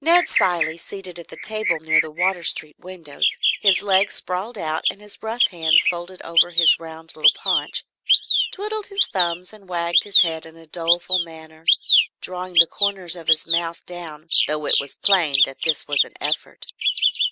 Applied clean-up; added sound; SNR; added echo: neural mask model Resemble Enhance denoiser.